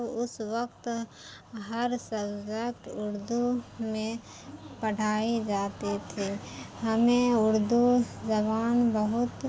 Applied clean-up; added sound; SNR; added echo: none; none; none; none.